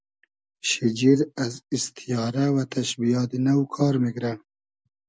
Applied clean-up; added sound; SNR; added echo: none; none; none; none.